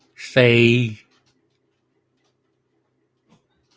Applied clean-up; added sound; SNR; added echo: none; none; none; none.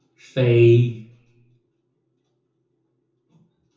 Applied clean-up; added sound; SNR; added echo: none; none; none; reverberation time 0.6 s.